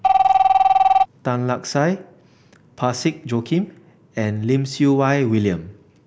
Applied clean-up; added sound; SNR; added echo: none; Telephone; -2 dB; none.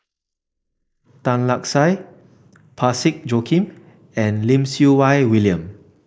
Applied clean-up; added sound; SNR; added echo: neural mask model Resemble Enhance denoiser.